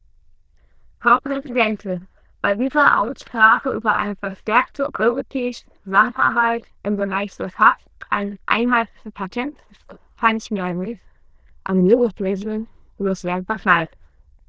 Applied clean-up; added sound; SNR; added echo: neural diffusion model UNIVERSE++.